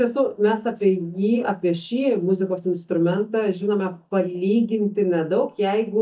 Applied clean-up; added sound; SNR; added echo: neural mask model DeepFilterNet 3.